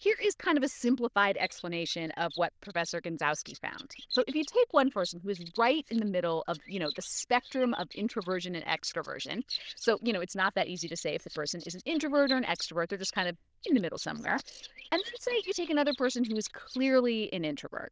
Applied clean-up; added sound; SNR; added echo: neural diffusion model UNIVERSE++.